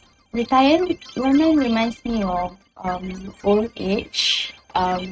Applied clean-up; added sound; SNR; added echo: neural mask model RNNoise.